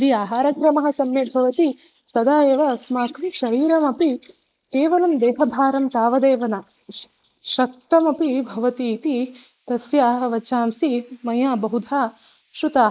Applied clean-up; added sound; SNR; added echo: neural mask model Resemble Enhance denoiser.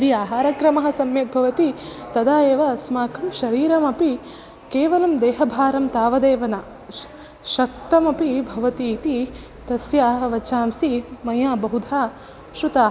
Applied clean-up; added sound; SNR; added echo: none; none; none; none.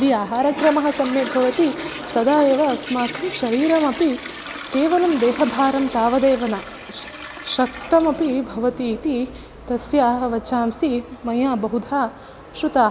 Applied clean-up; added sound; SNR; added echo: none; Toilet flush; 14 dB; none.